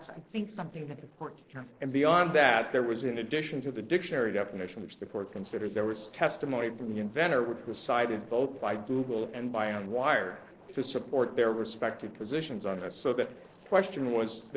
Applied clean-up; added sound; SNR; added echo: neural separator model SepFormer DNS4.